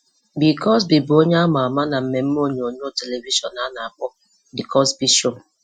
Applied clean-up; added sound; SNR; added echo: classical method Wiener filter.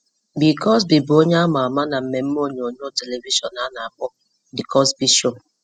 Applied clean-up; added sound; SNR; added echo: classical method spectral subtraction.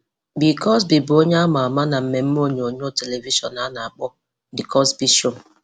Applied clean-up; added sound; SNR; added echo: none; none; none; none.